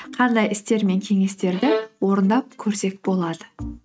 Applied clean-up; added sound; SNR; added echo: neural mask model RNNoise.